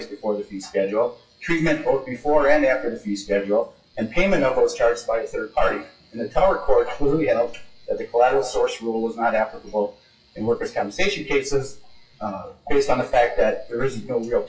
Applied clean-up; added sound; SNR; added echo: classical method WPE with log-MMSE.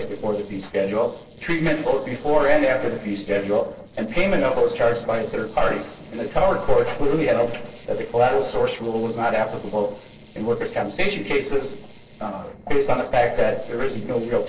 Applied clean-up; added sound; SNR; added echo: neural separator model SepFormer DNS4.